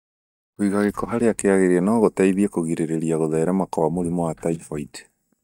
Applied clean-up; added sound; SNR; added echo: neural mask model DeepFilterNet 3.